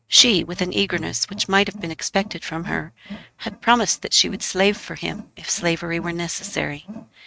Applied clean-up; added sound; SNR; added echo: neural mask model RNNoise.